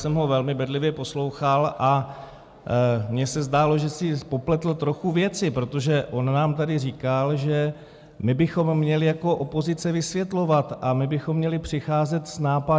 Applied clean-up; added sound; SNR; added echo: none; none; none; none.